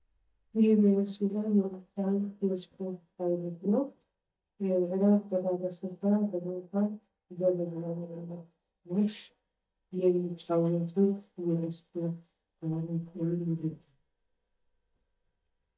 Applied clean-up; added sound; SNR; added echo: neural mask model DeepFilterNet 3.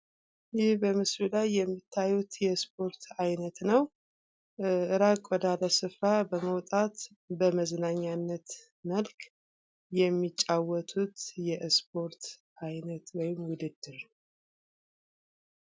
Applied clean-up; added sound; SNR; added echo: none; none; none; none.